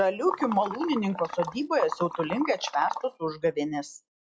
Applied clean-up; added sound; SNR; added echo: classical method log-MMSE.